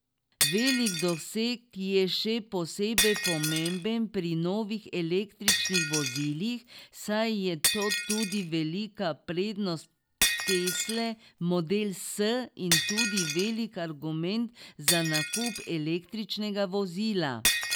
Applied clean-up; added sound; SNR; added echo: none; Shatter; 3 dB; none.